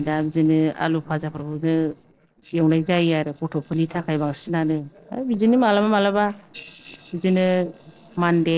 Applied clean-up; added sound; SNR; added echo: neural separator model SepFormer DNS4.